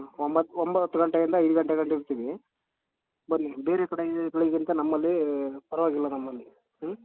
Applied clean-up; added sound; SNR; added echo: none; none; none; none.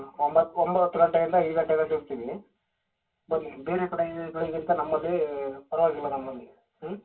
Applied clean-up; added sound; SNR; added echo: none; none; none; reverberation time 0.2 s.